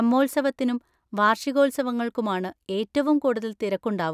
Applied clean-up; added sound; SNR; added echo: none; none; none; none.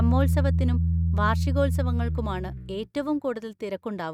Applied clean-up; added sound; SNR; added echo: neural mask model RNNoise.